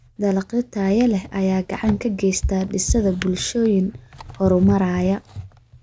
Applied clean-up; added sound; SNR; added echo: none; Drawer open or close; 15 dB; none.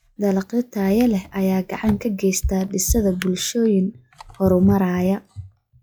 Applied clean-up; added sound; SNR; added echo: classical method log-MMSE.